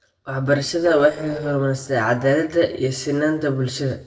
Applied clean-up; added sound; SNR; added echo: neural separator model SepFormer DNS4.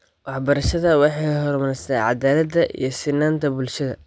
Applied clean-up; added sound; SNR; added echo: none; none; none; none.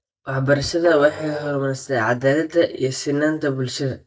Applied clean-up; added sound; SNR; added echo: neural mask model DeepFilterNet 3.